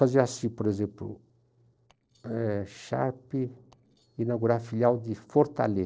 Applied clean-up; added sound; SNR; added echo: neural separator model SepFormer DNS4.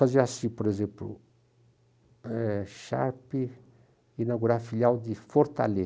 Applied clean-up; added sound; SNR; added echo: none; none; none; none.